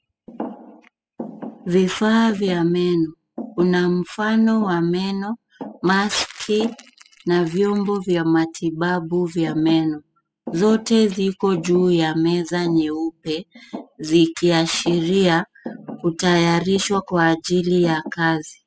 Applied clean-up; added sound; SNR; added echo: classical method spectral subtraction.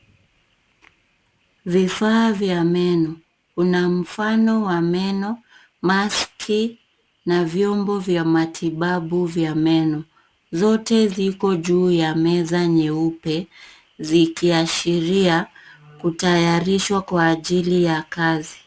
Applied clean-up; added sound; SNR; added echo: none; none; none; none.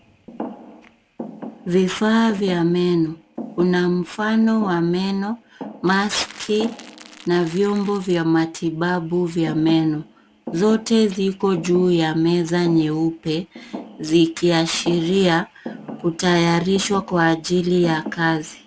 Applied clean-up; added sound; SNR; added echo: none; Crackle + Thump, thud; 17 dB; none.